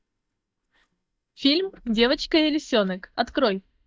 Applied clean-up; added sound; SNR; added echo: neural mask model DeepFilterNet 3.